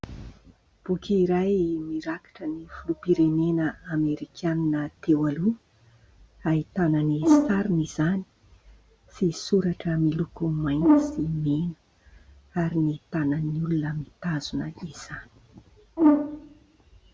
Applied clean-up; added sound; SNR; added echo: none; Brass instrument; -3 dB; none.